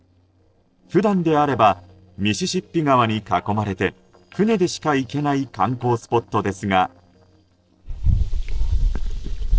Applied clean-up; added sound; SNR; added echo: neural separator model SepFormer DNS4.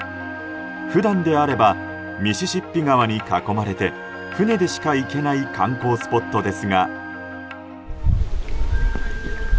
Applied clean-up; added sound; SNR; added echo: none; Wind instrument, woodwind instrument; 16 dB; none.